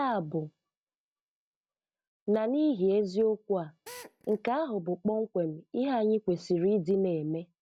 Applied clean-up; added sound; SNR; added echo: none; Drill; 18 dB; none.